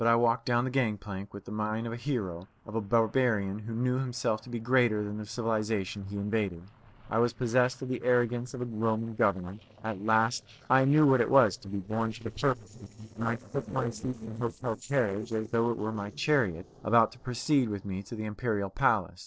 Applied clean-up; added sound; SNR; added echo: neural separator model SepFormer DNS4.